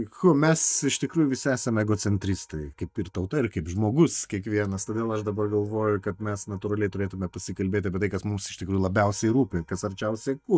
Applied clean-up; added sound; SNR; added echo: neural mask model DeepFilterNet 3.